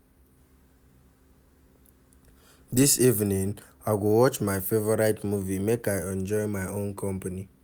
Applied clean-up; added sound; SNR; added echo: none; none; none; none.